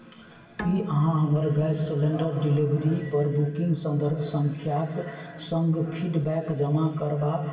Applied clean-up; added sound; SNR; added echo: none; Bowed string instrument; 15 dB; reverberation time 0.2 s.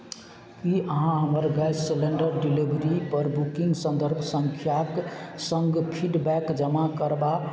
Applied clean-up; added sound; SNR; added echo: none; none; none; none.